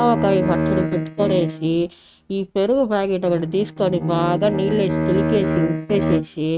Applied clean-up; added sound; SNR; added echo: neural mask model RNNoise.